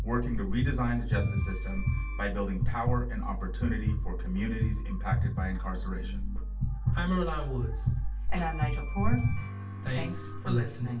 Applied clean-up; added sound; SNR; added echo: none; Wind instrument, woodwind instrument; 20 dB; reverberation time 0.3 s.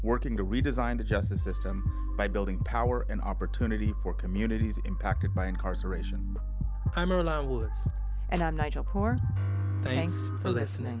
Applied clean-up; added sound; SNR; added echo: none; none; none; none.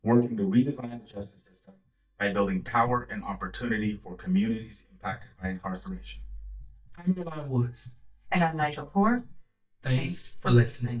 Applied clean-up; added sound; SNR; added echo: neural mask model DeepFilterNet 3.